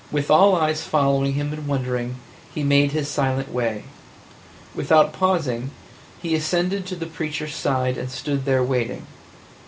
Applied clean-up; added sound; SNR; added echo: none; none; none; none.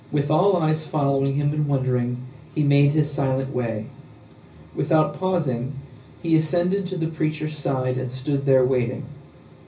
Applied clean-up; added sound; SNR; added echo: none; none; none; reverberation time 0.4 s.